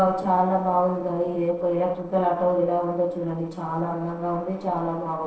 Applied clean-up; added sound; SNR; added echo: neural separator model SepFormer DNS4.